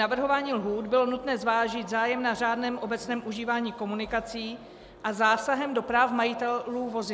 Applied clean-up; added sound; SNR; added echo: none; none; none; none.